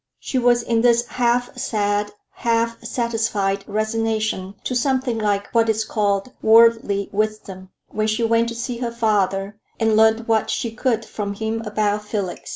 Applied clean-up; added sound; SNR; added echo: none; none; none; none.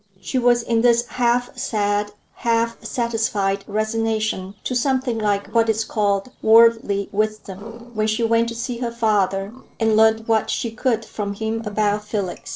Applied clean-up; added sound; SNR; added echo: neural separator model SepFormer DNS4.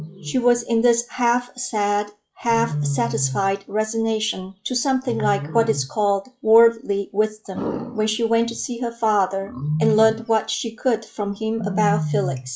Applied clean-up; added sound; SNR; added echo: classical method log-MMSE.